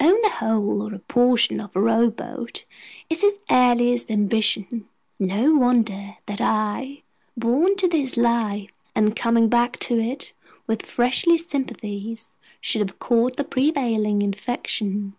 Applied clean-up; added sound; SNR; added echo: none; none; none; none.